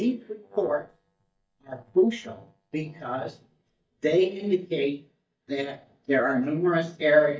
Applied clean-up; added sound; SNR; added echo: neural mask model DeepFilterNet 3.